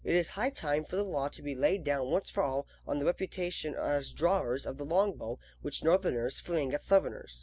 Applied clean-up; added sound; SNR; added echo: none; none; none; none.